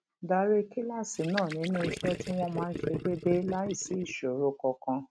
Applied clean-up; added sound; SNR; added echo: neural mask model RNNoise.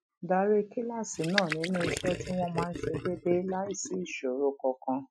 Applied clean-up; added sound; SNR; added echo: classical method Wiener filter.